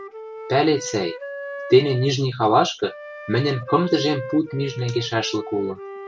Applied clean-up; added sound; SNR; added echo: none; Wind instrument, woodwind instrument; 13 dB; none.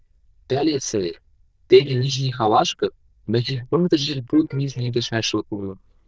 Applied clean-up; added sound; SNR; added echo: neural diffusion model UNIVERSE++.